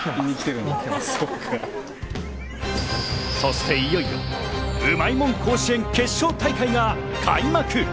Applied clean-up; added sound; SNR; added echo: none; none; none; none.